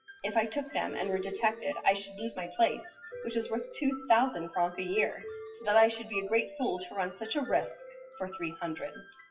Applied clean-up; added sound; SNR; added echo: classical method WPE with log-MMSE.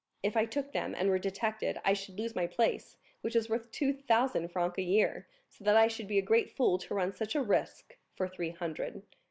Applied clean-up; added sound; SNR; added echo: none; none; none; none.